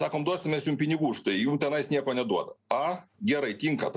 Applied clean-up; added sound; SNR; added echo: none; none; none; none.